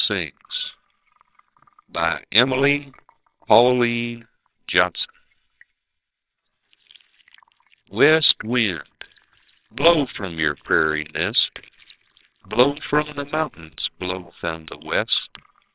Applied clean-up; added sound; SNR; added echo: neural separator model SepFormer WHAMR!.